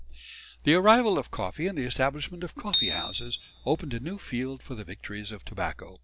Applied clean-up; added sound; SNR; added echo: none; Bicycle bell; 4 dB; none.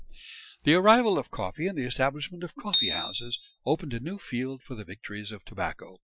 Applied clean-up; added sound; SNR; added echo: classical method Wiener filter.